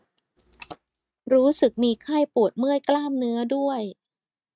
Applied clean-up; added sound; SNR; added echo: neural mask model RNNoise.